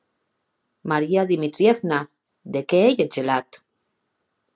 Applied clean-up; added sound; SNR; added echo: none; none; none; none.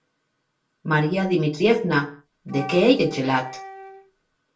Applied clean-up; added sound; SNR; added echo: none; Wind instrument, woodwind instrument; 16 dB; reverberation time 0.3 s.